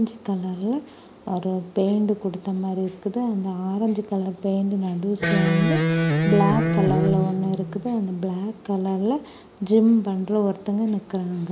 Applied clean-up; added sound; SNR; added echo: none; Electric guitar; -2 dB; none.